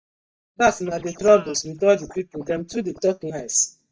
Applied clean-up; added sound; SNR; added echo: neural mask model DeepFilterNet 3.